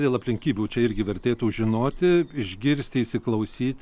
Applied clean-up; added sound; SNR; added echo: none; Bird vocalization, bird call, bird song; 18 dB; none.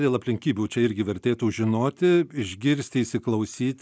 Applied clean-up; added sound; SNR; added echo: none; none; none; none.